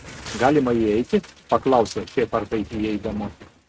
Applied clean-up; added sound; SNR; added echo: neural mask model RNNoise.